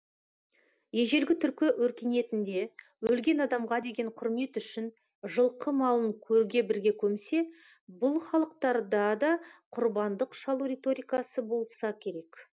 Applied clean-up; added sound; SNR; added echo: none; none; none; none.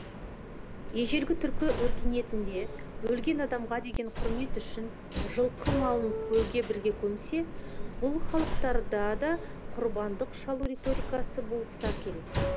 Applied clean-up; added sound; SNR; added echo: none; Subway, metro, underground; 0 dB; none.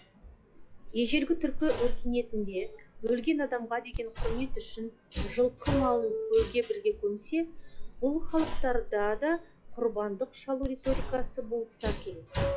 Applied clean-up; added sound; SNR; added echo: classical method log-MMSE.